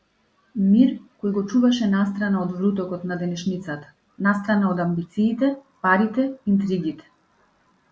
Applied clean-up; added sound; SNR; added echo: none; none; none; none.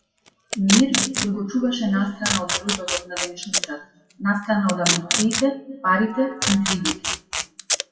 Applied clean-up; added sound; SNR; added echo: classical method WPE with log-MMSE.